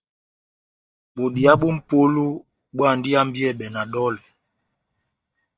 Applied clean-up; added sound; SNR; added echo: neural mask model DeepFilterNet 3.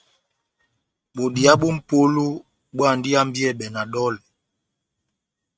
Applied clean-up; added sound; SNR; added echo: neural mask model RNNoise.